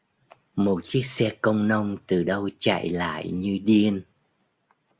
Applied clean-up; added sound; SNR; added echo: none; none; none; none.